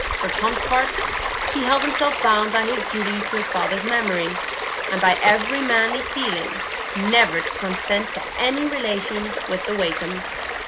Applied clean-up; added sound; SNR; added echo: none; Stream; 3 dB; none.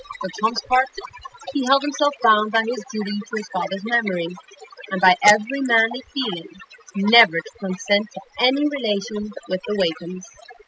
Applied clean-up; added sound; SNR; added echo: classical method spectral subtraction.